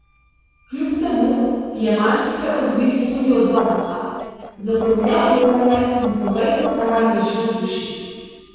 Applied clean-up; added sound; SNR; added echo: neural separator model SepFormer DNS4.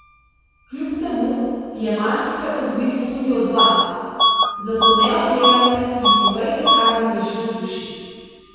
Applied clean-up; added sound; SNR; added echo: none; Bus / Alarm; -1 dB; reverberation time 2.1 s.